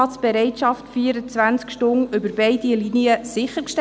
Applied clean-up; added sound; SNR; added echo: none; none; none; none.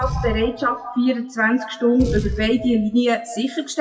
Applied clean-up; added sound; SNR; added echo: classical method WPE with log-MMSE.